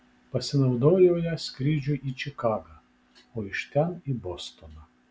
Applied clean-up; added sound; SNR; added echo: none; none; none; none.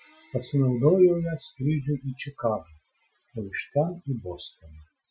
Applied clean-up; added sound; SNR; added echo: classical method Wiener filter.